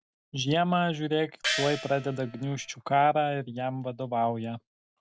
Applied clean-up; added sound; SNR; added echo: none; Gong; 6 dB; none.